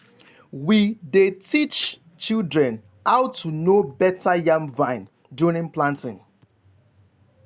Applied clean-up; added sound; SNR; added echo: none; none; none; none.